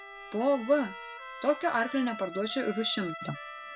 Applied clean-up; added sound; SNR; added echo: none; Bowed string instrument + Trumpet; 12 dB; none.